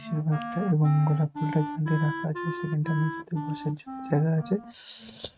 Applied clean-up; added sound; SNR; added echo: neural mask model RNNoise.